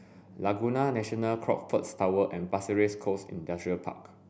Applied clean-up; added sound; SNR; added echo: none; none; none; none.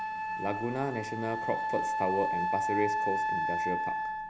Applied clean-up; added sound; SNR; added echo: none; Wind instrument, woodwind instrument; -3 dB; none.